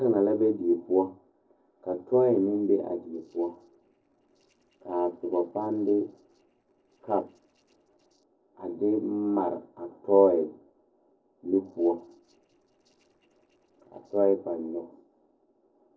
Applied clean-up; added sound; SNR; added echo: neural separator model SepFormer DNS4.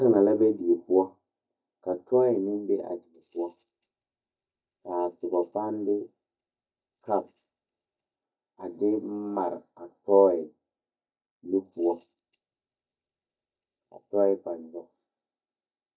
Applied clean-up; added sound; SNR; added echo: neural mask model DeepFilterNet 3.